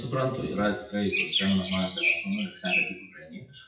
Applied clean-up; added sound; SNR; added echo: classical method WPE with log-MMSE.